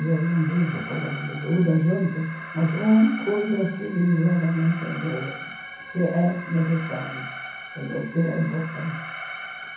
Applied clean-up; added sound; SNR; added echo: none; Alarm; 12 dB; reverberation time 0.6 s.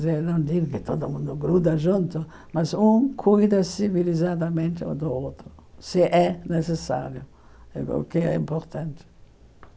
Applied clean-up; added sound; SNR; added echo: none; none; none; none.